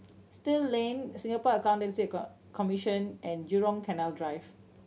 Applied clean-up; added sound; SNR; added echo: none; none; none; none.